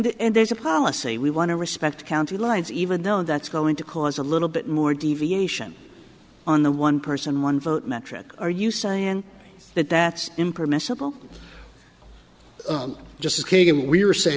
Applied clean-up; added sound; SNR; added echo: none; none; none; none.